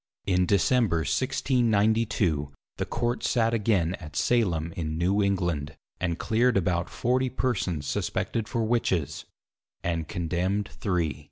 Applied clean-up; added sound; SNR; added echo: none; none; none; none.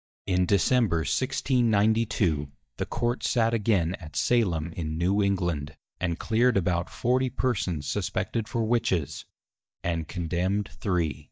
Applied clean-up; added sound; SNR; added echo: neural mask model DeepFilterNet 3.